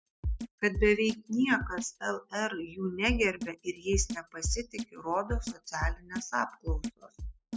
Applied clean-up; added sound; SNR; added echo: neural mask model RNNoise.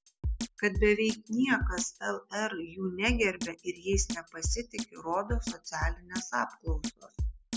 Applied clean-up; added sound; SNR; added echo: none; Drum kit; 4 dB; none.